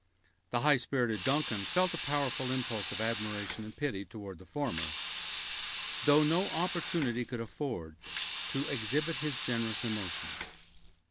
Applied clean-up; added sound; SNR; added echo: none; Sink (filling or washing) / Water tap, faucet; -1 dB; none.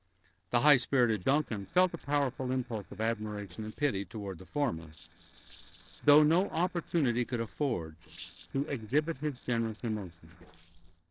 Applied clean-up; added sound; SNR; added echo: neural separator model SepFormer DNS4.